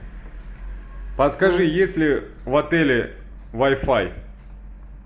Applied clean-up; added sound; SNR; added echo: none; Brass instrument; 8 dB; none.